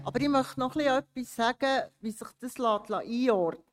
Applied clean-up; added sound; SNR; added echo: neural mask model RNNoise.